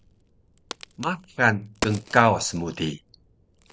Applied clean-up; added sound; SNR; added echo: none; Crack; 14 dB; none.